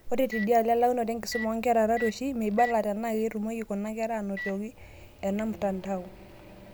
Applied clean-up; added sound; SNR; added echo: none; Microwave oven; 16 dB; none.